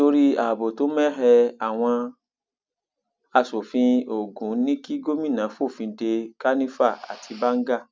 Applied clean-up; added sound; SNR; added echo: none; none; none; none.